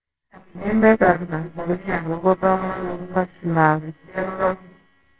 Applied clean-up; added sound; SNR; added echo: neural separator model SepFormer WHAMR!.